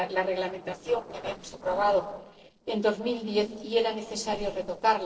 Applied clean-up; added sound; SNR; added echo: neural separator model SepFormer DNS4.